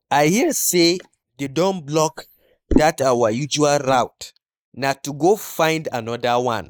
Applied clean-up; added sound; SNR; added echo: neural mask model Resemble Enhance denoiser.